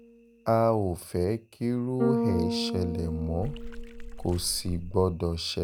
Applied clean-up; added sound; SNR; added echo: none; Bass guitar + Water / Splash, splatter; 5 dB; none.